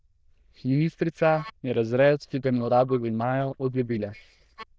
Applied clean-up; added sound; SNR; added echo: neural diffusion model UNIVERSE++.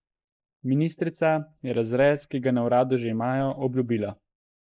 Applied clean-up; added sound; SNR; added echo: neural mask model Resemble Enhance denoiser.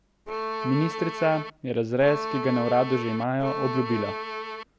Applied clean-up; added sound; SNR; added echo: none; Bowed string instrument; 6 dB; none.